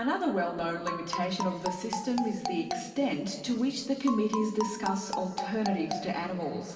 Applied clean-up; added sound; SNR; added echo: none; Marimba, xylophone; 6 dB; reverberation time 2.5 s.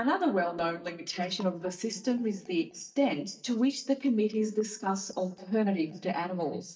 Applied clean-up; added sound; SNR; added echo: neural mask model DeepFilterNet 3.